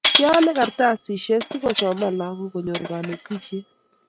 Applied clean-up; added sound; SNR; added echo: neural mask model RNNoise.